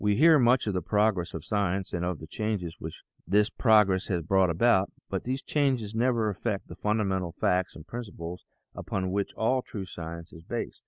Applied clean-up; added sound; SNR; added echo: none; none; none; none.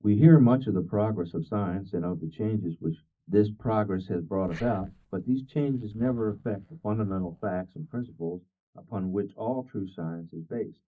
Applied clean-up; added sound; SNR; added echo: neural mask model DeepFilterNet 3.